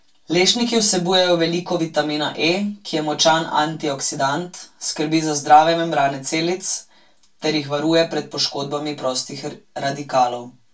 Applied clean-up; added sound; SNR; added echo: none; none; none; reverberation time 0.2 s.